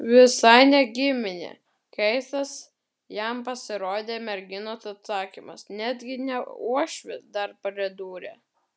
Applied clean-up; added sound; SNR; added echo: none; none; none; none.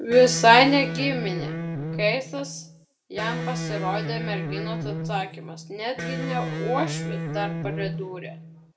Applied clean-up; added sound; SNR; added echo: none; Electric guitar; 6 dB; reverberation time 0.3 s.